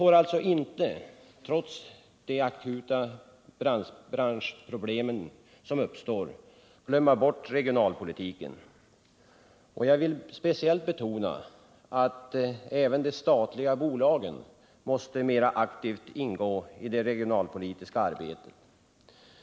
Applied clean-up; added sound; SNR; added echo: none; none; none; none.